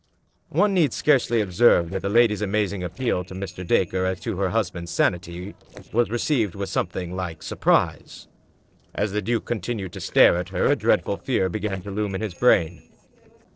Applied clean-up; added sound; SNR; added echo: neural separator model SepFormer DNS4.